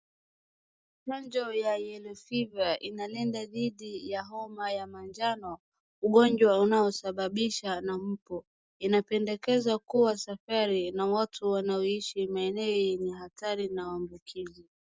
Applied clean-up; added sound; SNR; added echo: none; none; none; none.